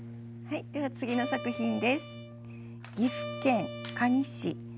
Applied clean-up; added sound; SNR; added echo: none; Brass instrument + Bowed string instrument; 9 dB; none.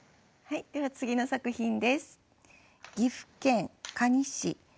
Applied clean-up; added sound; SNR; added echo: none; none; none; none.